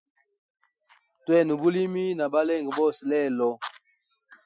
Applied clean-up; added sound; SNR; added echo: classical method Wiener filter.